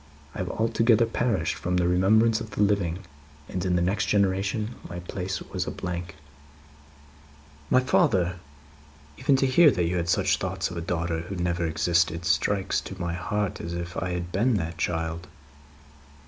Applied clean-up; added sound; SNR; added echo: none; none; none; none.